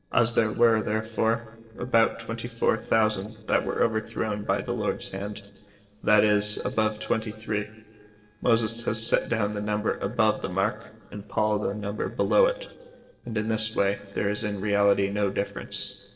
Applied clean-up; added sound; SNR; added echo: neural separator model SepFormer DNS4.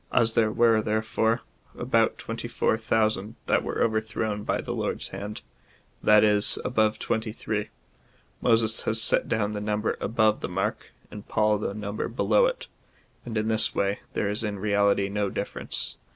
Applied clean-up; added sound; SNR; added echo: none; none; none; none.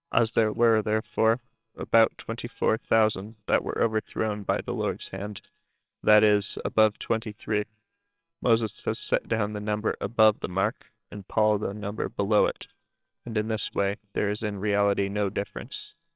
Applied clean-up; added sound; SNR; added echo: neural separator model SepFormer WHAMR!.